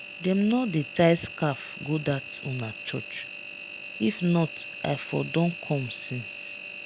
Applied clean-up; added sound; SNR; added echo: none; Engine; 11 dB; none.